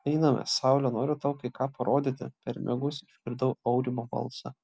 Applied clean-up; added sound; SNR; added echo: none; none; none; none.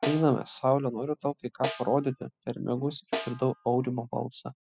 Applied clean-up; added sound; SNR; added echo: classical method spectral subtraction.